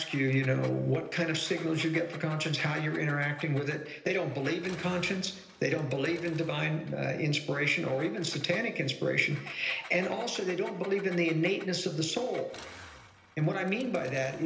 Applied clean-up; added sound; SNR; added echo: none; Engine; 19 dB; reverberation time 1.4 s.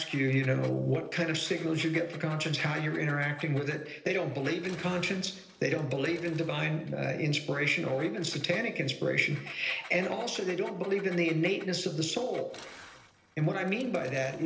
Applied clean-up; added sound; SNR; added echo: neural separator model SepFormer DNS4.